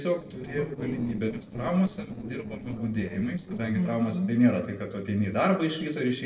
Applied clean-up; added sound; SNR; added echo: neural separator model SepFormer DNS4.